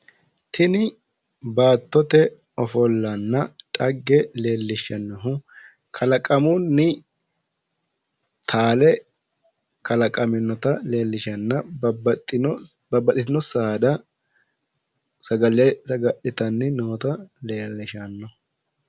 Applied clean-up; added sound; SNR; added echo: none; none; none; none.